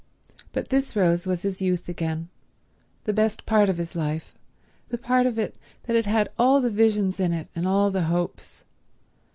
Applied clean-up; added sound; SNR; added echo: none; none; none; none.